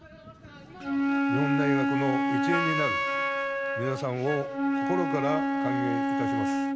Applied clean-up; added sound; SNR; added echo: none; Wind instrument, woodwind instrument; -5 dB; none.